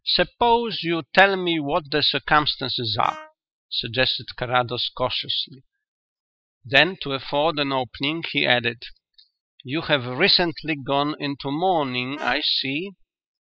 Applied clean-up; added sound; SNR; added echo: classical method spectral subtraction.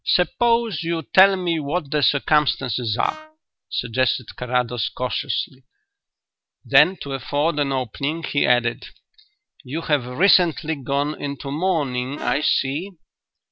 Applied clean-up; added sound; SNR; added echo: none; Brass instrument; 18 dB; none.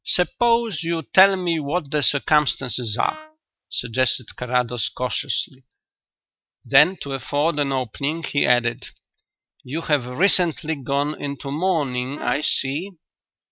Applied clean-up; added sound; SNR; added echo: neural mask model RNNoise.